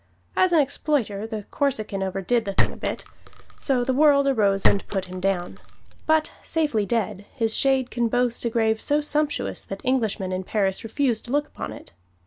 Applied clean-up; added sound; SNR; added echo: none; Chink, clink; -1 dB; none.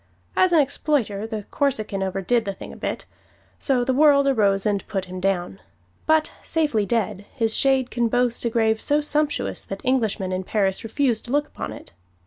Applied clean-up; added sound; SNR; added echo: none; none; none; none.